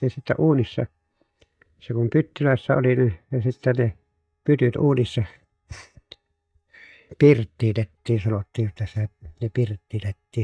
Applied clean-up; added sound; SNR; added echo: neural mask model DeepFilterNet 3.